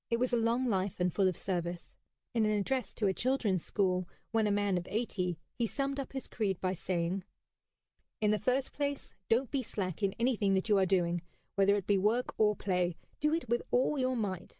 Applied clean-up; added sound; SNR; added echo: none; none; none; none.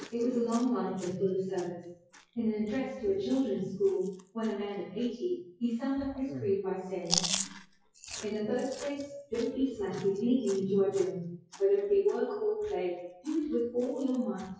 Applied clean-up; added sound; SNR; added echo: classical method WPE with log-MMSE.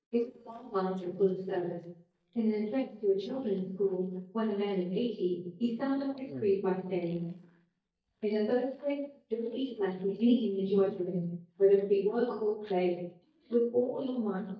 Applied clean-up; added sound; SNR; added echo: neural mask model DeepFilterNet 3.